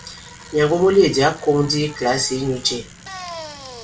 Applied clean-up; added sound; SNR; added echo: none; Bicycle; 17 dB; reverberation time 0.2 s.